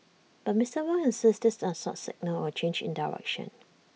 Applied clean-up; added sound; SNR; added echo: none; none; none; none.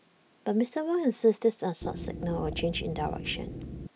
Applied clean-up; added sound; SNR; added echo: none; Wind instrument, woodwind instrument; 8 dB; none.